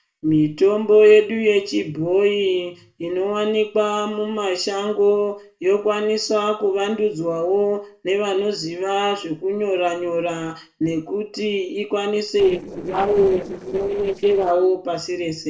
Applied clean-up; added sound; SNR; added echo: neural separator model SepFormer DNS4.